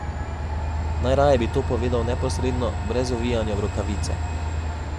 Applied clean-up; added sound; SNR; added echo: none; Train; 0 dB; none.